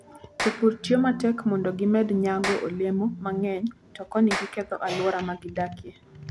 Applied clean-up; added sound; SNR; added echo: none; Clapping; 12 dB; none.